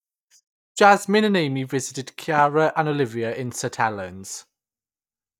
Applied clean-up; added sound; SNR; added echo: neural mask model DeepFilterNet 3.